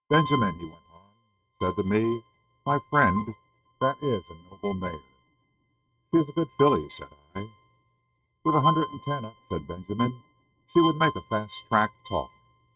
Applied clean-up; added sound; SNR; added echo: neural mask model RNNoise.